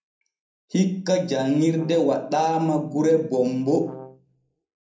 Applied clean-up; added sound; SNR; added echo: none; Brass instrument; 19 dB; reverberation time 0.6 s.